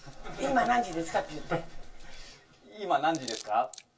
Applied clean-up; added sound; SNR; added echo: none; Hands; 19 dB; reverberation time 0.2 s.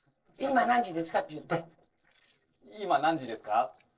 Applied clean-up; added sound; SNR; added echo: neural separator model SepFormer DNS4.